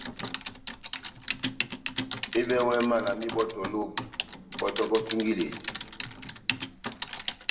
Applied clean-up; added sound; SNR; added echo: none; Typing; 5 dB; reverberation time 1.1 s.